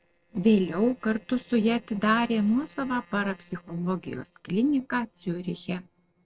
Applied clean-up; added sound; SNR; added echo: neural separator model SepFormer DNS4.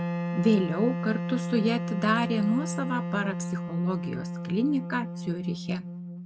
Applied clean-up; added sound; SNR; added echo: none; Wind instrument, woodwind instrument; 4 dB; none.